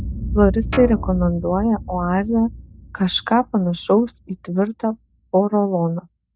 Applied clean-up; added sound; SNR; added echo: none; Guitar + Boom; 10 dB; none.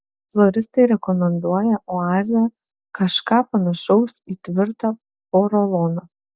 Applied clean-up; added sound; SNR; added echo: none; none; none; none.